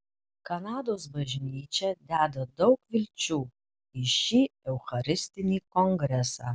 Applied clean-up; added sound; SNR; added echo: none; none; none; none.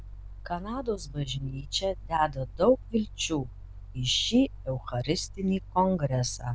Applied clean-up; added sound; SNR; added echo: none; Mechanical fan; 13 dB; none.